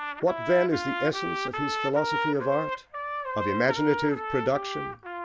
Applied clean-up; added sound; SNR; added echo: none; Trumpet; 4 dB; none.